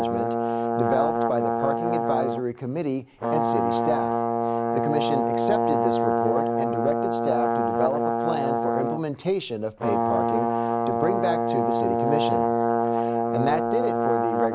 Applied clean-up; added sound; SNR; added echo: none; Brass instrument; -5 dB; none.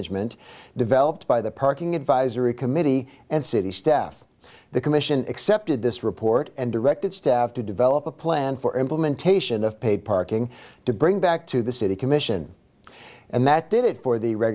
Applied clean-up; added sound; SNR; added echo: none; none; none; none.